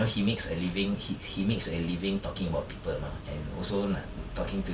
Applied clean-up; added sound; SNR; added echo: none; none; none; none.